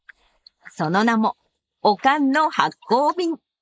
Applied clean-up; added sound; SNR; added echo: neural mask model Resemble Enhance denoiser.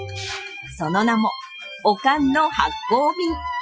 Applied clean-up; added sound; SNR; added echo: classical method Wiener filter.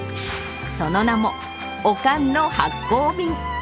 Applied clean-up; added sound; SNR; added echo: none; none; none; none.